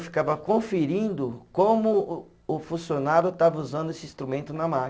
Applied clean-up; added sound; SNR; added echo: none; none; none; none.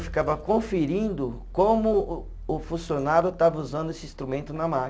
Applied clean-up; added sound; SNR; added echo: none; Rattle / Engine starting / Car; 15 dB; none.